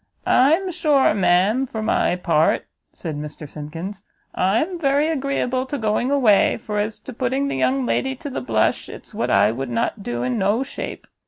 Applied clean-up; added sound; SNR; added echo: none; none; none; none.